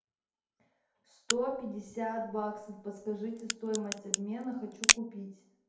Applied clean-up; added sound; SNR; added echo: none; Crack; -3 dB; reverberation time 2.1 s.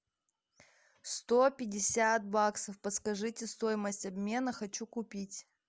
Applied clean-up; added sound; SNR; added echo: none; none; none; none.